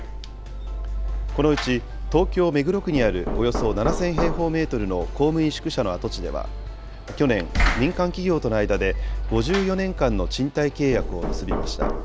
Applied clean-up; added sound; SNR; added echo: none; Knock; 4 dB; none.